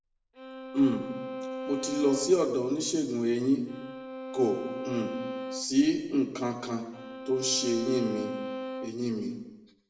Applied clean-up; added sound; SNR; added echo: none; Bowed string instrument; 10 dB; reverberation time 1.0 s.